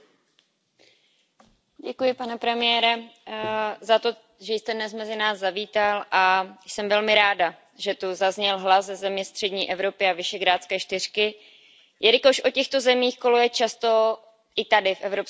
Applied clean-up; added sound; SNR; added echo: none; none; none; none.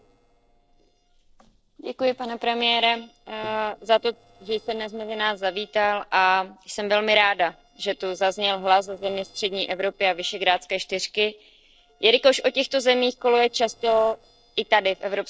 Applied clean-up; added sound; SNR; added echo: neural separator model SepFormer DNS4.